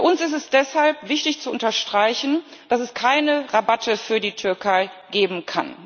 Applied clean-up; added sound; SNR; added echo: none; none; none; none.